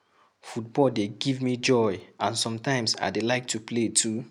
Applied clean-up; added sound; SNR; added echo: none; none; none; none.